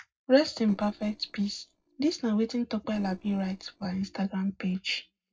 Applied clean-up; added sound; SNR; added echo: neural separator model SepFormer DNS4.